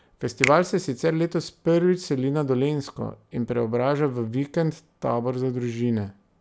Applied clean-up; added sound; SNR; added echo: none; Finger snapping; 10 dB; none.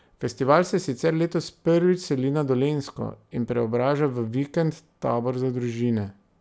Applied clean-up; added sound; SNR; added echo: none; none; none; none.